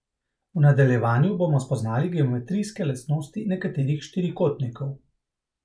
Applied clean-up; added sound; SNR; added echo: none; none; none; none.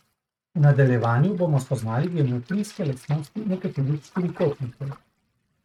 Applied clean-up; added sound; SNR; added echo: neural mask model RNNoise.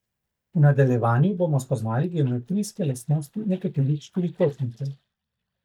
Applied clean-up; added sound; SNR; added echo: neural mask model DeepFilterNet 3.